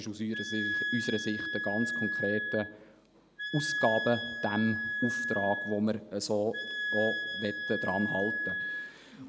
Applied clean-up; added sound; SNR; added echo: none; Wind instrument, woodwind instrument; 2 dB; none.